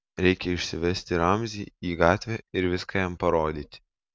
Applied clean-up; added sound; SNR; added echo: none; none; none; none.